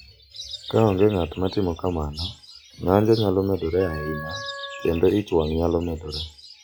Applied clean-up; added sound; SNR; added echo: classical method log-MMSE.